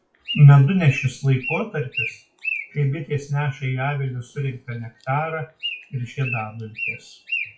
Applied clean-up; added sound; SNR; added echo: classical method WPE with log-MMSE.